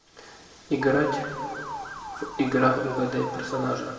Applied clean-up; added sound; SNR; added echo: none; Motor vehicle (road) / Siren; 8 dB; reverberation time 2.1 s.